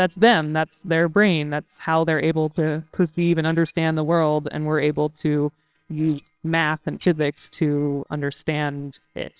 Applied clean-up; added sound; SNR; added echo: neural separator model SepFormer WHAMR!.